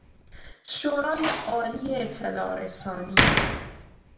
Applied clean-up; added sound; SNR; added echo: none; Slam; -2 dB; reverberation time 0.6 s.